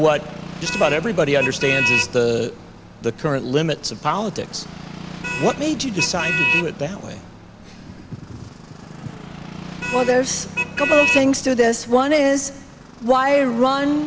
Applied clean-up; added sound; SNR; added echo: none; Motor vehicle (road); 6 dB; none.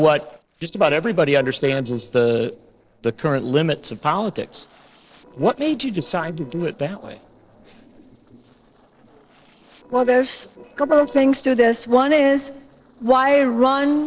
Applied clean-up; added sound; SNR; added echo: neural separator model SepFormer DNS4.